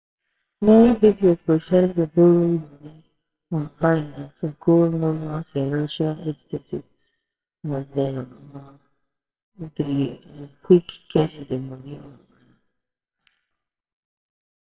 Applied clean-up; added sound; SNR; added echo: neural separator model SepFormer WHAMR!.